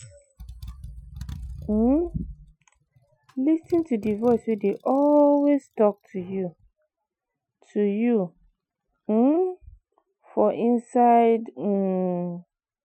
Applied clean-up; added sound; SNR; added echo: classical method Wiener filter.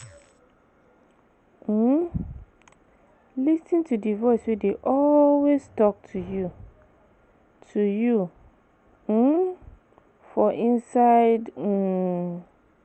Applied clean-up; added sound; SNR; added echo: none; none; none; none.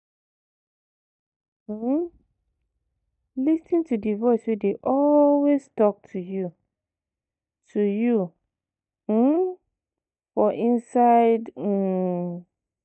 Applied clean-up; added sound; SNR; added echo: neural mask model DeepFilterNet 3.